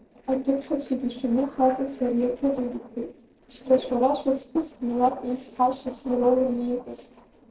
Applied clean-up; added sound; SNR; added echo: neural separator model SepFormer DNS4.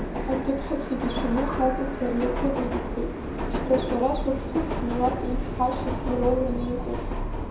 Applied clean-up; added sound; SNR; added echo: none; Subway, metro, underground; 1 dB; reverberation time 0.6 s.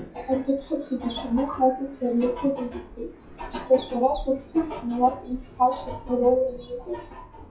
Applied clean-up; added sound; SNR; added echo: classical method WPE with log-MMSE.